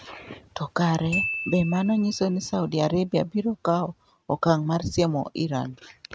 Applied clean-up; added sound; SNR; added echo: neural mask model RNNoise.